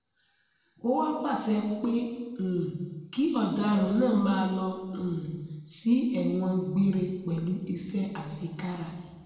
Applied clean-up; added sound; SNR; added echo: none; none; none; reverberation time 1.2 s.